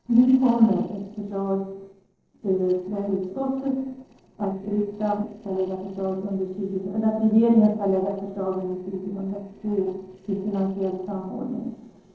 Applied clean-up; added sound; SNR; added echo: neural separator model SepFormer DNS4.